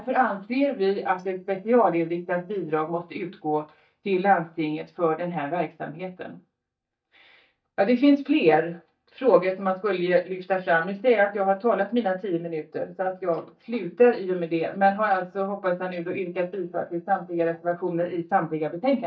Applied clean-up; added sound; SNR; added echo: neural mask model DeepFilterNet 3.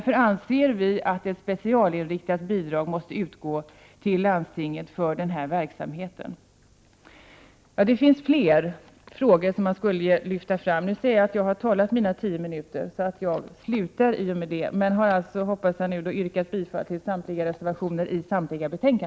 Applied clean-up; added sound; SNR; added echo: none; none; none; none.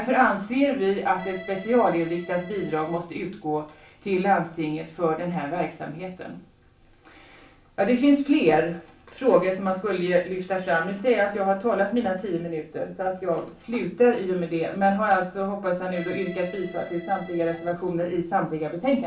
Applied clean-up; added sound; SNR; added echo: none; Accordion; 16 dB; reverberation time 0.3 s.